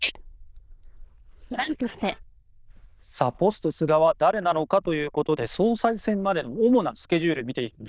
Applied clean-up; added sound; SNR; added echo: neural diffusion model UNIVERSE++.